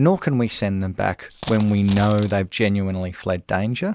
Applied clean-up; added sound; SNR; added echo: none; Coin (dropping); 8 dB; none.